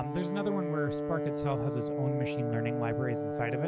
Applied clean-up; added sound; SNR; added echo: none; Brass instrument; 0 dB; none.